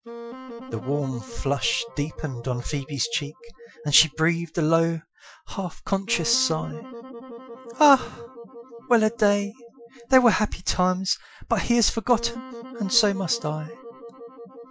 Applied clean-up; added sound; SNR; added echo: classical method Wiener filter.